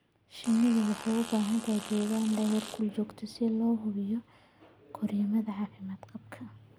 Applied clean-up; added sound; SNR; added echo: none; Fart; 13 dB; none.